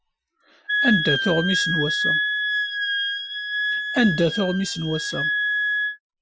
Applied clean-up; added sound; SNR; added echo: classical method Wiener filter.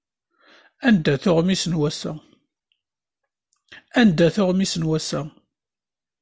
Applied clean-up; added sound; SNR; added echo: none; none; none; none.